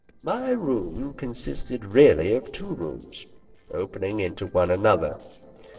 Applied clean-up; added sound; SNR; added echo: neural separator model SepFormer DNS4.